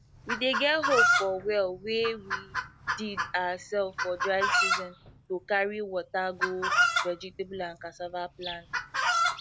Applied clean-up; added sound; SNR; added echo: none; Chicken, rooster; -1 dB; none.